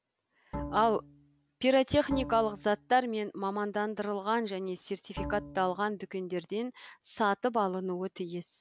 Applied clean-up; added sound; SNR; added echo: none; Bowed string instrument; 12 dB; none.